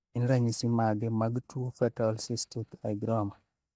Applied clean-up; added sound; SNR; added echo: neural mask model DeepFilterNet 3.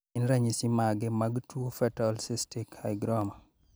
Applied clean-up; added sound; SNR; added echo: none; none; none; none.